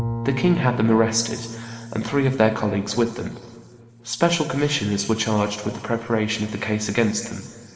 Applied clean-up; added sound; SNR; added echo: none; Bowed string instrument; 13 dB; reverberation time 2.1 s.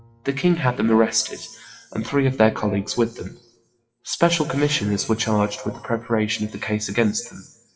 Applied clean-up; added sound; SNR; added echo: classical method WPE with log-MMSE.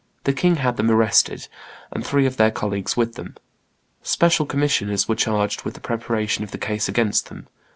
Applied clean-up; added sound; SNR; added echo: none; none; none; none.